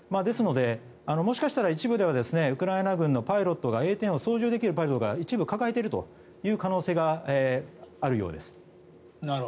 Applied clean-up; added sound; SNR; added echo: none; none; none; none.